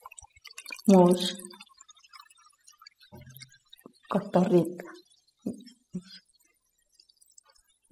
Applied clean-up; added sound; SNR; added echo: classical method spectral subtraction.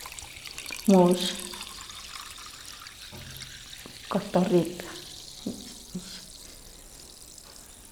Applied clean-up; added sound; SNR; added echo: none; Liquid; 13 dB; none.